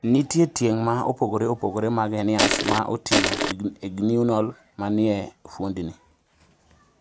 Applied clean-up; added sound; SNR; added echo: none; Crushing; -3 dB; none.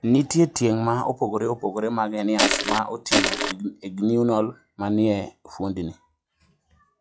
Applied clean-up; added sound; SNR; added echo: classical method log-MMSE.